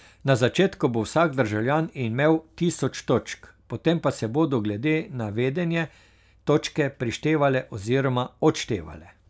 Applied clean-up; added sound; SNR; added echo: none; none; none; none.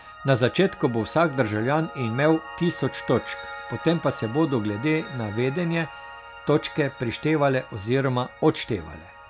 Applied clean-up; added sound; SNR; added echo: none; Piano; 15 dB; none.